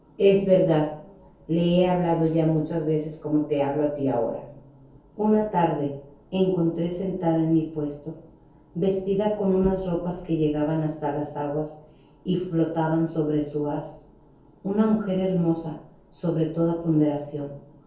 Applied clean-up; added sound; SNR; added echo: none; none; none; reverberation time 0.6 s.